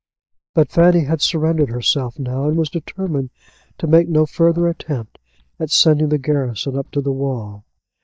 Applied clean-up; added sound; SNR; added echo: neural mask model DeepFilterNet 3.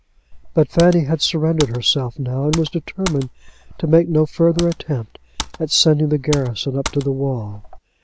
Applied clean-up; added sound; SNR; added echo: none; Computer keyboard; 14 dB; none.